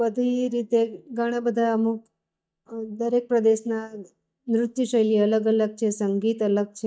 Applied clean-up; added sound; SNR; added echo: neural mask model DeepFilterNet 3.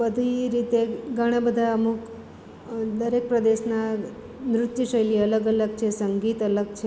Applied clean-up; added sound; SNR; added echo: none; none; none; none.